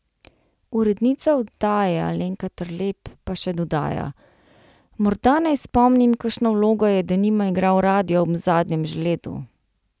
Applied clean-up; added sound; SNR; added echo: none; none; none; none.